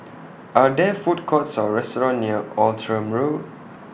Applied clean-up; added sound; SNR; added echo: none; none; none; none.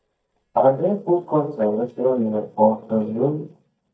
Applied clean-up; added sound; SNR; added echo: neural mask model DeepFilterNet 3.